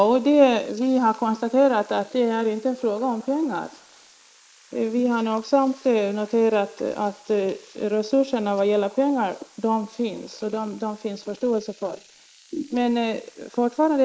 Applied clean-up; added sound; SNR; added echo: neural mask model Resemble Enhance denoiser.